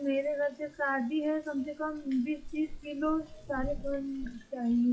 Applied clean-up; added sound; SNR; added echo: classical method WPE with log-MMSE.